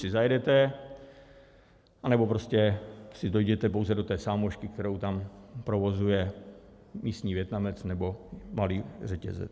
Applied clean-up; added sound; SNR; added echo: none; none; none; none.